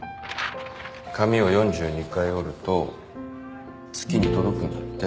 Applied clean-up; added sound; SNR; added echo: none; none; none; none.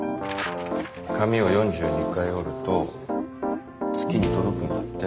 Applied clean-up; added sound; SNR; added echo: none; Piano; 3 dB; none.